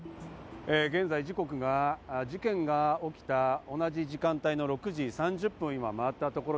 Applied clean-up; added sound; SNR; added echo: none; none; none; none.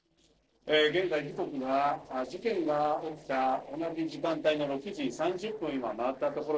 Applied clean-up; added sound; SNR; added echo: neural separator model SepFormer DNS4.